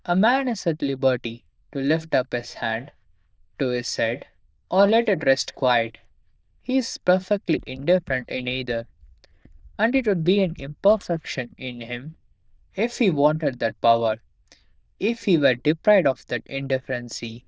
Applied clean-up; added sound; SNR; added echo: neural diffusion model UNIVERSE++.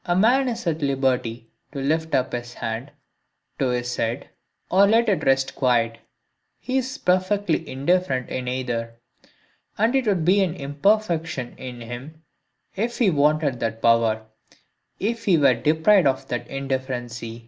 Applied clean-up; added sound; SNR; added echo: none; none; none; none.